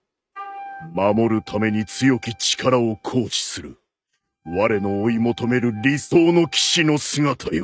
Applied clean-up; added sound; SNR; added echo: neural mask model RNNoise.